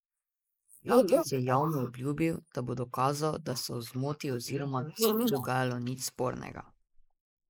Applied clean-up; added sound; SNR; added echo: neural mask model Resemble Enhance denoiser.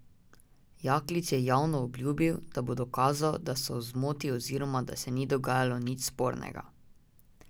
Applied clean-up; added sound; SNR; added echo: none; none; none; none.